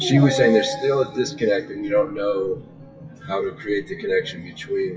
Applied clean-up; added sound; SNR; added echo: classical method WPE with log-MMSE.